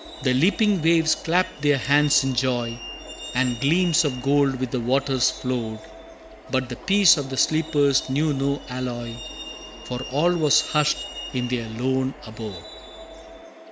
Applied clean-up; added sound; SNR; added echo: none; Truck; 14 dB; none.